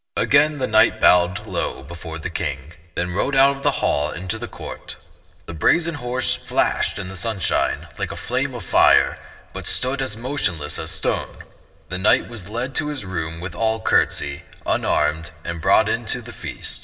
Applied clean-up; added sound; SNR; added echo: none; none; none; reverberation time 1.1 s.